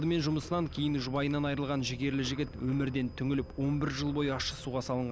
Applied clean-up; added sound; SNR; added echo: none; none; none; none.